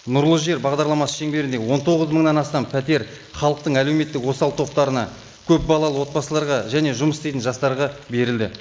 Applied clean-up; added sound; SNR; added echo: neural mask model Resemble Enhance denoiser.